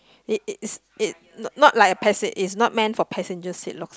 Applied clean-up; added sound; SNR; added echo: none; none; none; none.